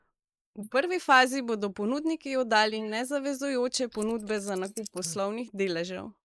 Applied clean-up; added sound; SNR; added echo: neural mask model Resemble Enhance denoiser.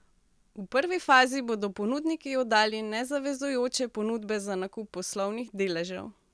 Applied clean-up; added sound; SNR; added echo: none; none; none; none.